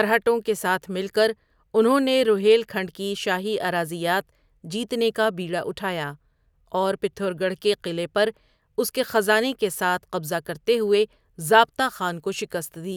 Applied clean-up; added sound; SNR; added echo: none; none; none; none.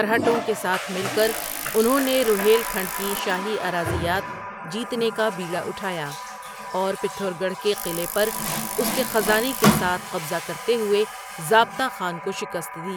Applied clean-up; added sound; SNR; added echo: none; Water tap, faucet + Bicycle; 5 dB; none.